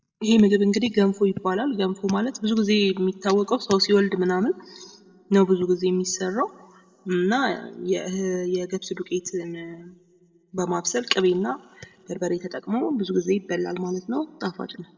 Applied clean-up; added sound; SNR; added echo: none; none; none; reverberation time 1.1 s.